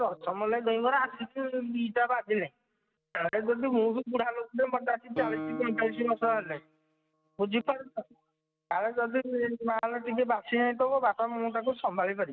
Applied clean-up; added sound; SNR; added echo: neural mask model RNNoise.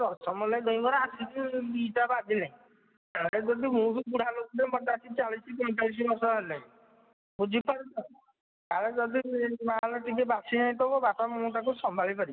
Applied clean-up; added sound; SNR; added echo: none; none; none; none.